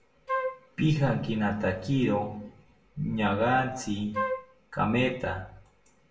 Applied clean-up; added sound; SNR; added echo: none; Wind instrument, woodwind instrument; 5 dB; reverberation time 0.2 s.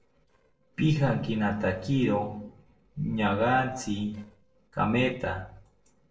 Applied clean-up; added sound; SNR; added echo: neural separator model SepFormer DNS4.